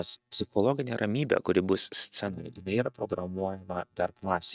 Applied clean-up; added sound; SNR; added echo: neural mask model DeepFilterNet 3.